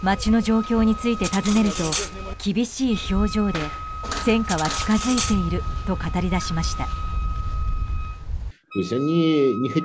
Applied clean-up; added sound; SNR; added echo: none; Cutlery, silverware + Wind instrument, woodwind instrument; 12 dB; none.